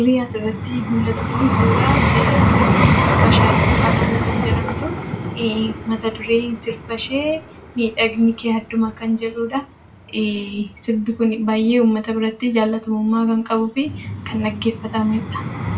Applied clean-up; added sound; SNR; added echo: none; Vehicle; 0 dB; reverberation time 0.2 s.